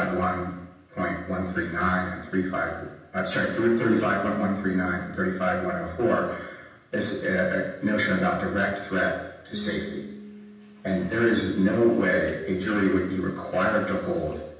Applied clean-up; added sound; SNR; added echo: none; Piano; 16 dB; reverberation time 0.9 s.